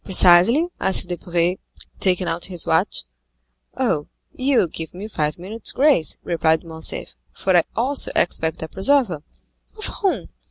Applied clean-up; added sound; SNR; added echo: none; none; none; none.